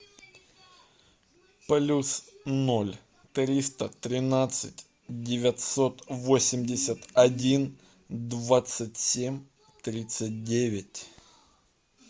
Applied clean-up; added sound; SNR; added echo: none; none; none; none.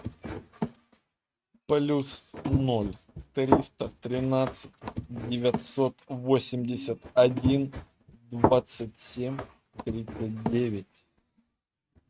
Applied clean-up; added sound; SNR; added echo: neural mask model RNNoise.